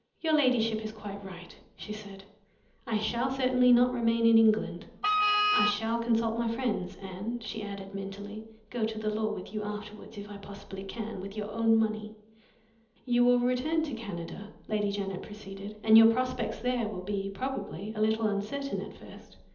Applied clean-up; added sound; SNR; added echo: none; Wind instrument, woodwind instrument; -1 dB; reverberation time 1.2 s.